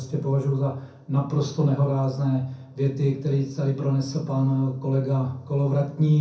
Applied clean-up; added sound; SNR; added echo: none; none; none; reverberation time 0.6 s.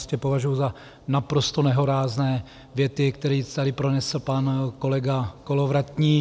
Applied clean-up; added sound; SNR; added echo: none; none; none; none.